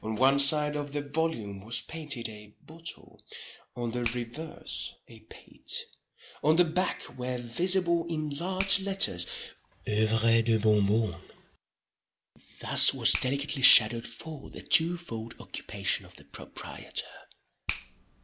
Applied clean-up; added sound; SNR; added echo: none; Finger snapping; 16 dB; none.